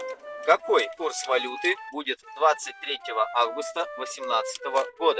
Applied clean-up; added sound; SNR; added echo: none; Wind instrument, woodwind instrument; 11 dB; none.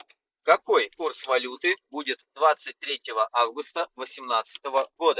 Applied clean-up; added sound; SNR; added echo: neural mask model Resemble Enhance denoiser.